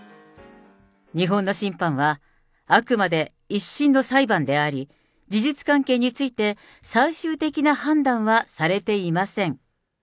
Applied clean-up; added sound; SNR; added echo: none; none; none; none.